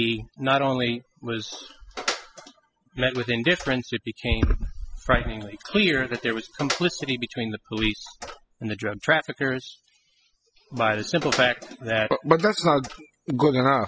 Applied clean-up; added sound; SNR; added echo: classical method spectral subtraction.